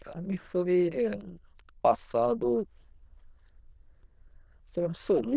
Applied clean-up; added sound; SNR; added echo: neural diffusion model UNIVERSE++.